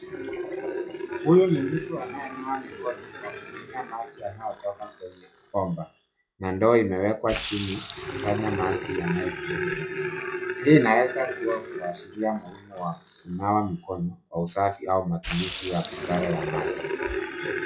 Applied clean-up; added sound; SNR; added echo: classical method log-MMSE.